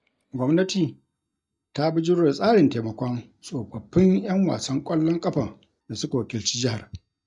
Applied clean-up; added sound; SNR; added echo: neural mask model DeepFilterNet 3.